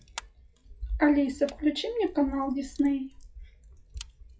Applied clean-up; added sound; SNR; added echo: classical method WPE with log-MMSE.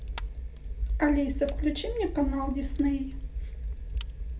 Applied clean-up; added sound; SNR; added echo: none; Fire; 2 dB; reverberation time 0.3 s.